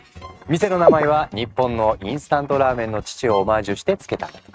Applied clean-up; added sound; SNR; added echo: neural mask model RNNoise.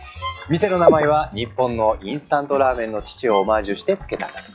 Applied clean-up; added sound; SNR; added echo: classical method log-MMSE.